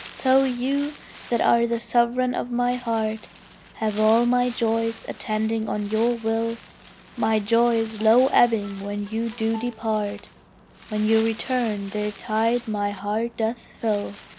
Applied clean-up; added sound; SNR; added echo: none; Bowed string instrument + Wind; 18 dB; none.